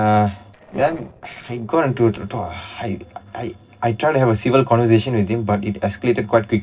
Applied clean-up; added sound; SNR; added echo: neural separator model SepFormer DNS4.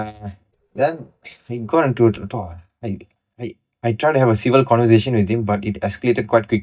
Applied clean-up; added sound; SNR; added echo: neural mask model DeepFilterNet 3.